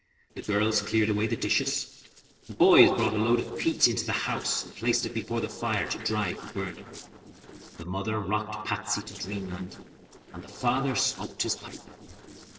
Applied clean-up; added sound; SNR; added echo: neural separator model SepFormer DNS4.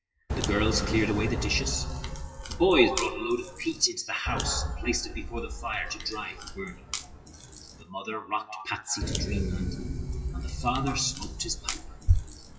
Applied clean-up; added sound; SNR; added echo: classical method WPE with log-MMSE.